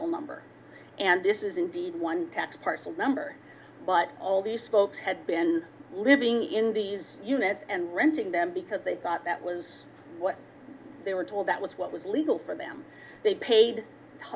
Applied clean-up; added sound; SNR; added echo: none; none; none; none.